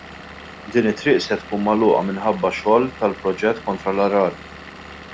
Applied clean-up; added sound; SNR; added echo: none; Engine / Vehicle; 17 dB; none.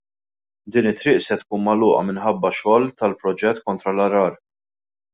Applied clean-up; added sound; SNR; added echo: none; none; none; none.